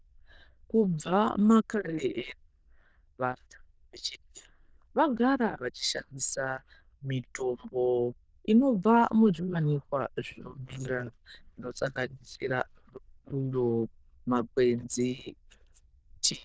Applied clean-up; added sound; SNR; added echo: neural diffusion model UNIVERSE++.